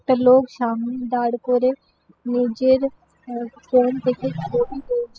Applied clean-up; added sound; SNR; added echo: classical method spectral subtraction.